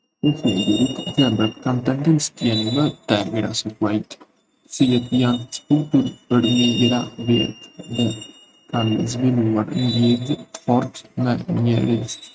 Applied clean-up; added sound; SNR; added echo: neural mask model RNNoise.